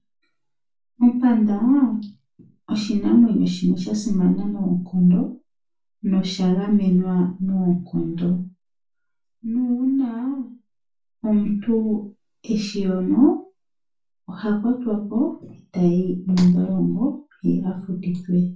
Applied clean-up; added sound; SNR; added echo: none; none; none; reverberation time 0.3 s.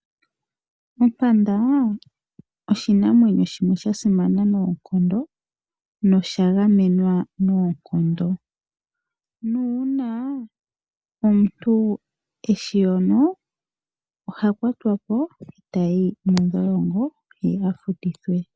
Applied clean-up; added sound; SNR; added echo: none; none; none; none.